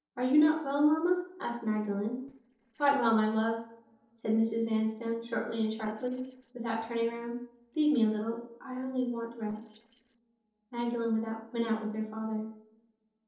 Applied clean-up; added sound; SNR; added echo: neural separator model SepFormer DNS4.